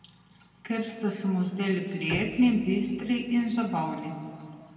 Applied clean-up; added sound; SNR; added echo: none; Bowed string instrument; 19 dB; reverberation time 2.1 s.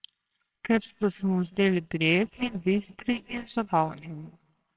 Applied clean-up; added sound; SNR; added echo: neural separator model SepFormer WHAMR!.